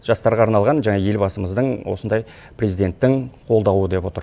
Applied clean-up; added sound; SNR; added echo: none; none; none; none.